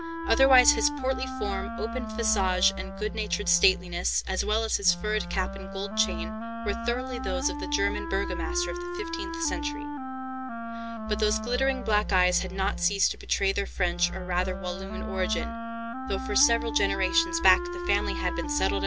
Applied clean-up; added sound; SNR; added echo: none; Wind instrument, woodwind instrument; 7 dB; none.